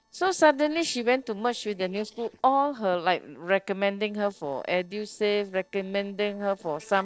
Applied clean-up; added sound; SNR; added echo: neural separator model SepFormer DNS4.